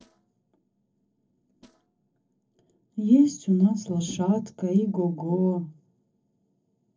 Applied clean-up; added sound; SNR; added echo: neural separator model SepFormer DNS4.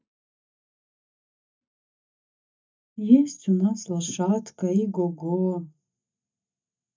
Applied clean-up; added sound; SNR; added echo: neural mask model DeepFilterNet 3.